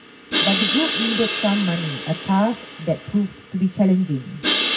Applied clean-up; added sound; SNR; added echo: none; Crash cymbal; 0 dB; reverberation time 0.4 s.